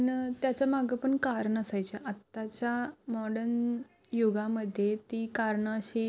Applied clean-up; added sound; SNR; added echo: none; none; none; none.